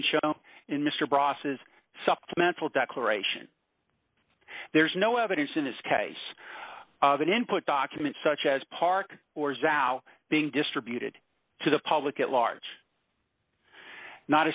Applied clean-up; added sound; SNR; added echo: none; none; none; none.